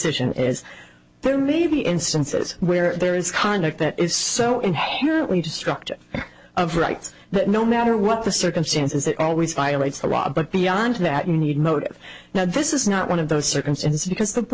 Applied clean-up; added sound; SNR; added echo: none; none; none; none.